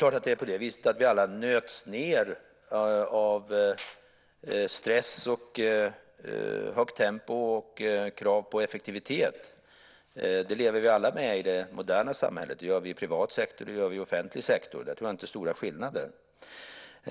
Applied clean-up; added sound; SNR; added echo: none; none; none; none.